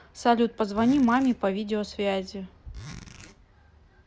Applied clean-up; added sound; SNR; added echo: none; Zipper (clothing); 18 dB; none.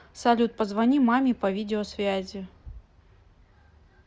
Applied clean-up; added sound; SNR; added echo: none; none; none; none.